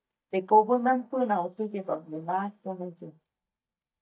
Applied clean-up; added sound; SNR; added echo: neural mask model DeepFilterNet 3.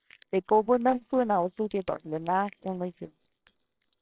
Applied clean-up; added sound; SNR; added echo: neural separator model SepFormer WHAMR!.